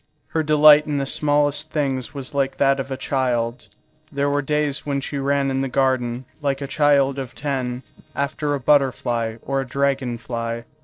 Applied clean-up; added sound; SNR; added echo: neural separator model SepFormer DNS4.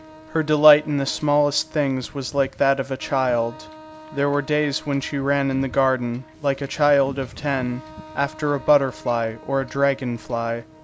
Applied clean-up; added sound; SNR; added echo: none; Wind / Ocean / Boat, Water vehicle + Wind instrument, woodwind instrument; 20 dB; none.